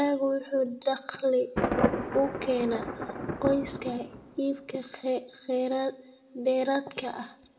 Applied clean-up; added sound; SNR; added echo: none; Thunder; 6 dB; reverberation time 0.5 s.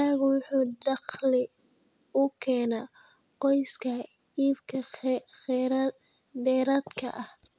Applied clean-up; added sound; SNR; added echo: none; none; none; none.